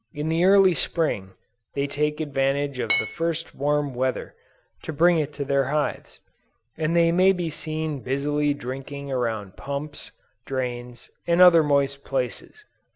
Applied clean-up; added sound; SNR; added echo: none; Glass; 2 dB; none.